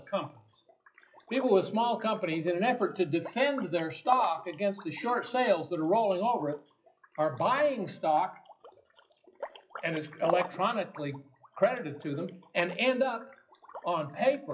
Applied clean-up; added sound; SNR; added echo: classical method WPE with log-MMSE.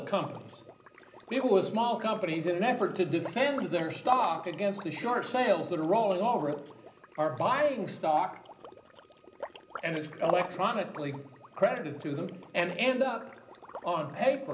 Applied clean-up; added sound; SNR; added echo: none; Liquid; 15 dB; reverberation time 0.5 s.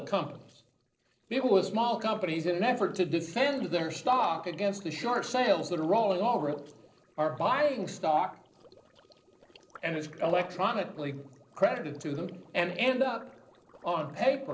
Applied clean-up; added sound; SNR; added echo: neural separator model SepFormer DNS4.